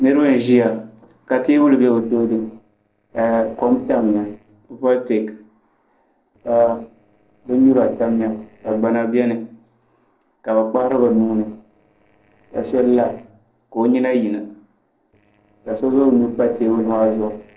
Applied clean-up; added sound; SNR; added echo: neural separator model SepFormer DNS4.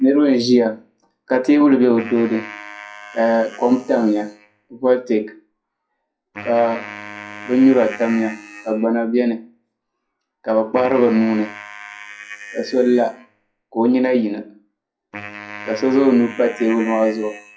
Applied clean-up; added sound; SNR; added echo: classical method WPE with log-MMSE.